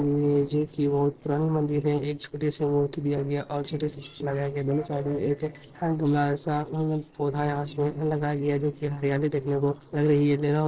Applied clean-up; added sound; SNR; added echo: neural separator model SepFormer DNS4.